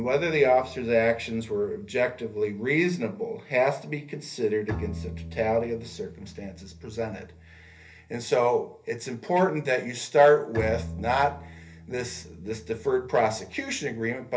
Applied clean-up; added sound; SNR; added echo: none; Bowed string instrument; 16 dB; reverberation time 0.3 s.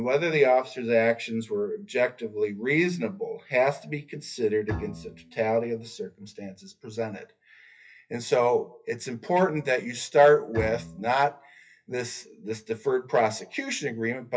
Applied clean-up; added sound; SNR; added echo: classical method WPE with log-MMSE.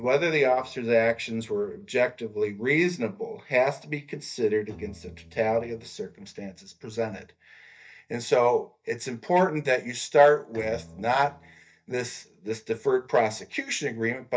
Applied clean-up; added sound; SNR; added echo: neural mask model DeepFilterNet 3.